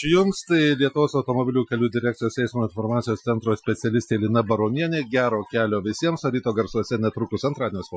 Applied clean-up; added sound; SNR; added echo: classical method Wiener filter.